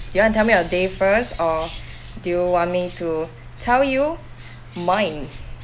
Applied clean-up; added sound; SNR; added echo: none; Bird; 15 dB; none.